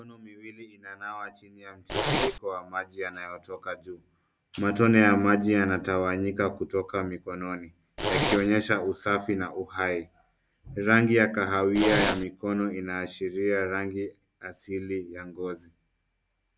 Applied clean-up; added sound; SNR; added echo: none; Zipper (clothing); -2 dB; none.